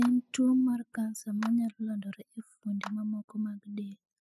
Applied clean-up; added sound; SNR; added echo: classical method spectral subtraction.